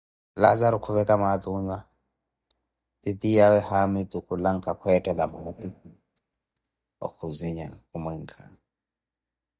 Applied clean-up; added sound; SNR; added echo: neural mask model DeepFilterNet 3.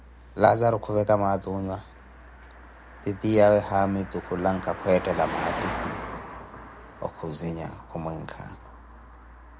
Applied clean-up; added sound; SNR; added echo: none; Car passing by; 12 dB; none.